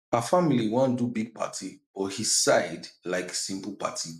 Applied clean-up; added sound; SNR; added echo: none; none; none; none.